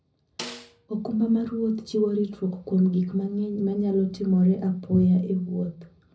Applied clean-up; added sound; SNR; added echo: none; Snare drum; 16 dB; reverberation time 0.4 s.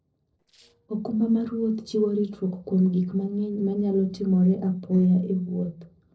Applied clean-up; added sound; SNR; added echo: neural separator model SepFormer DNS4.